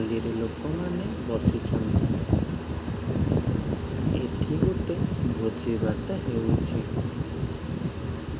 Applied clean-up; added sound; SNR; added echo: none; none; none; none.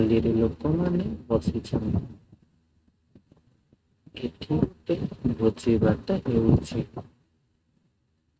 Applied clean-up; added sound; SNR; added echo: neural mask model RNNoise.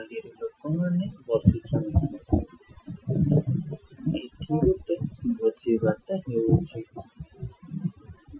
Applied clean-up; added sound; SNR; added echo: classical method Wiener filter.